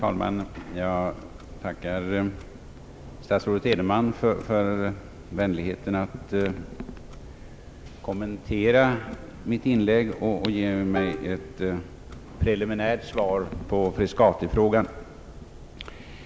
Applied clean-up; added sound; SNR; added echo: none; Plucked string instrument + Clock; 14 dB; none.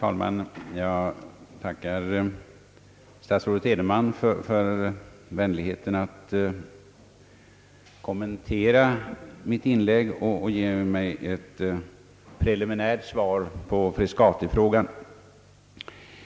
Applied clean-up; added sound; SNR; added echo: none; none; none; none.